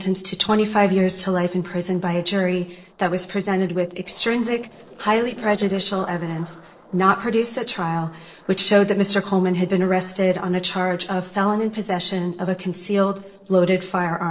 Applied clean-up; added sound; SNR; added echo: neural separator model SepFormer DNS4.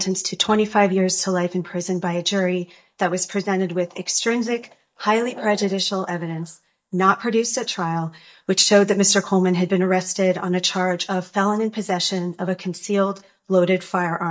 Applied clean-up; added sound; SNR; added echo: neural mask model DeepFilterNet 3.